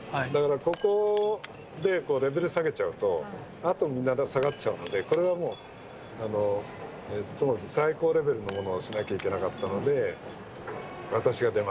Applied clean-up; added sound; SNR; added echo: none; Shatter / Crushing; 20 dB; none.